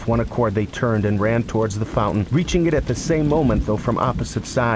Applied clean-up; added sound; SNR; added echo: none; Thunder / Rain; 10 dB; none.